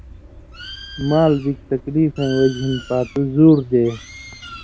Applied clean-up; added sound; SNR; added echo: none; Bird; 18 dB; none.